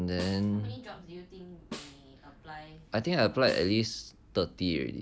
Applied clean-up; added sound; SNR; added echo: none; Snare drum; 18 dB; none.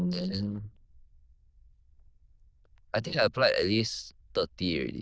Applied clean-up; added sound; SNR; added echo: neural diffusion model UNIVERSE++.